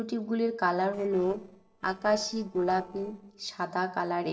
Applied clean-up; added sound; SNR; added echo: neural separator model SepFormer DNS4.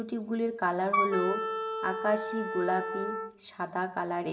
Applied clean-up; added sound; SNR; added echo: none; Wind instrument, woodwind instrument; 1 dB; reverberation time 0.7 s.